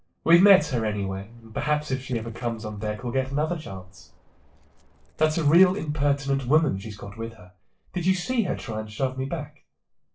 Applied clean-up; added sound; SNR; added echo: neural separator model SepFormer DNS4.